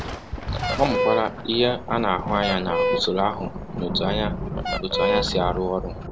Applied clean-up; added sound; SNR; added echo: none; Thunder + Fowl; 1 dB; none.